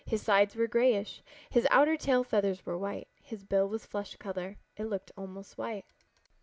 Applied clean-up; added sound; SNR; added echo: none; none; none; none.